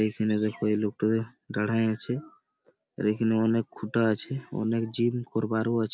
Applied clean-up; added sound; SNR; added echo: none; none; none; none.